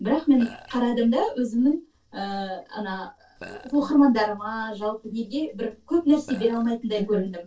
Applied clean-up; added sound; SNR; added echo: neural separator model SepFormer DNS4.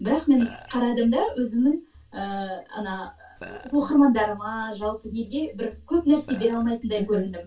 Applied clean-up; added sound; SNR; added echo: none; Burping, eructation; 18 dB; reverberation time 0.2 s.